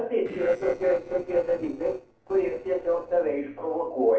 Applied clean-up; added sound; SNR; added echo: neural separator model SepFormer DNS4.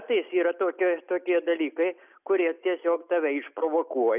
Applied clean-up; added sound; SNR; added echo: none; none; none; none.